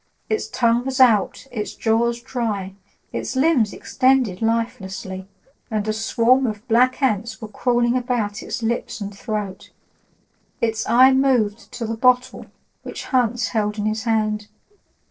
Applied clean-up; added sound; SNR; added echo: neural separator model SepFormer DNS4.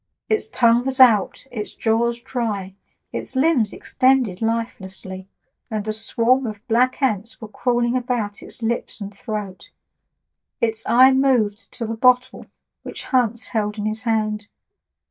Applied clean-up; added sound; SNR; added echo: neural mask model DeepFilterNet 3.